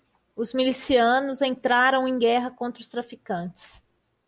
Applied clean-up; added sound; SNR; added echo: none; none; none; none.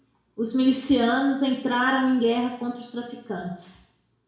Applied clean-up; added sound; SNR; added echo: none; none; none; reverberation time 0.7 s.